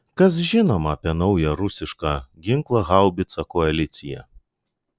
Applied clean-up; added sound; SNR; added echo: none; none; none; none.